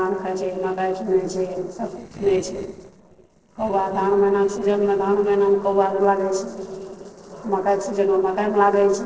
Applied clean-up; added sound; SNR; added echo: neural separator model SepFormer DNS4.